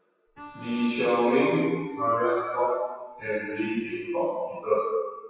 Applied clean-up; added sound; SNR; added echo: classical method WPE with log-MMSE.